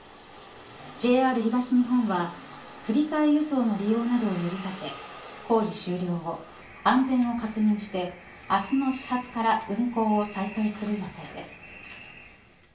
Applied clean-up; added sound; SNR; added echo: none; none; none; reverberation time 0.4 s.